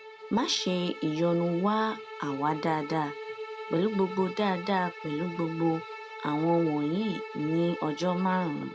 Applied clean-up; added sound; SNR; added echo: none; Bowed string instrument; 12 dB; none.